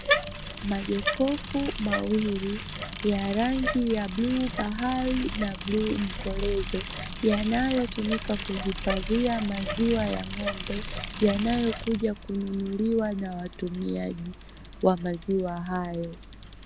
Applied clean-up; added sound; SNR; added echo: none; Bicycle; 4 dB; none.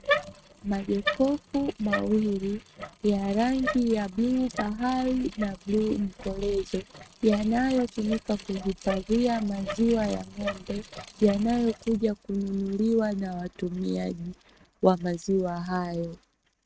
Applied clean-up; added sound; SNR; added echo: neural mask model RNNoise.